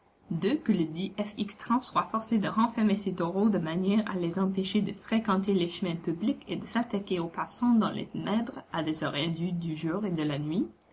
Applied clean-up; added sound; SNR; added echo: none; none; none; none.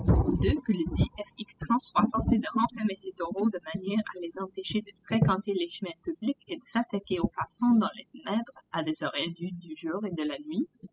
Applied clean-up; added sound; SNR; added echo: classical method spectral subtraction.